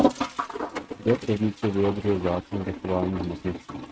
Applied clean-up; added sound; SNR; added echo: neural mask model RNNoise.